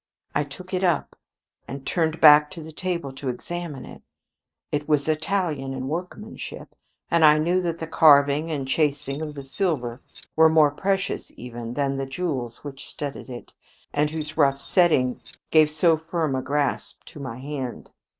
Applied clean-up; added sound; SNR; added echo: neural mask model RNNoise.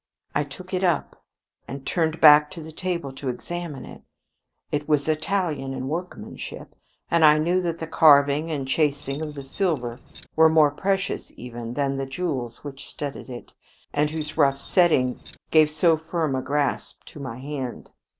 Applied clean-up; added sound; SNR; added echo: none; Keys jangling; 12 dB; none.